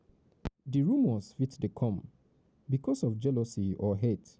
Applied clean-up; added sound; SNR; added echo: none; none; none; none.